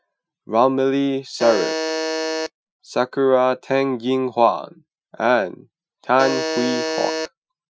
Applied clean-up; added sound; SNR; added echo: classical method Wiener filter.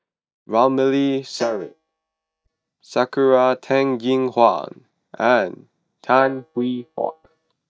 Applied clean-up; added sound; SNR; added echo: neural mask model DeepFilterNet 3.